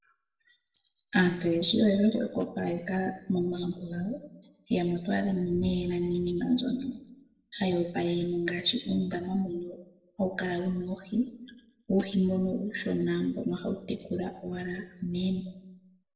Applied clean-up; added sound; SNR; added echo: neural separator model SepFormer DNS4.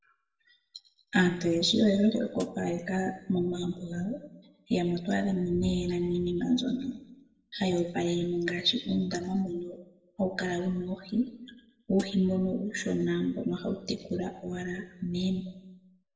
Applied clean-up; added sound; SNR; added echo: none; Hi-hat; 16 dB; reverberation time 0.8 s.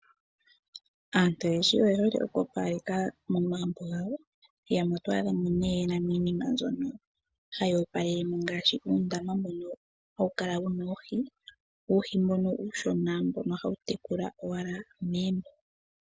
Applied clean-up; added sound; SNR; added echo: none; none; none; none.